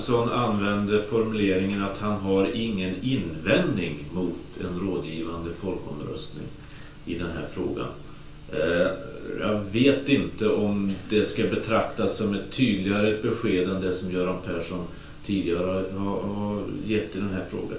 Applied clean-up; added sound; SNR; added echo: none; none; none; reverberation time 0.3 s.